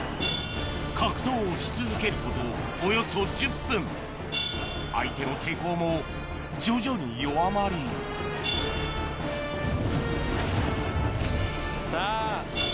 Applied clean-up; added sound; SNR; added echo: none; Hi-hat; 10 dB; none.